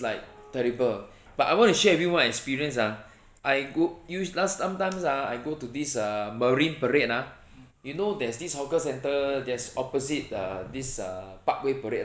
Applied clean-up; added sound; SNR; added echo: none; none; none; none.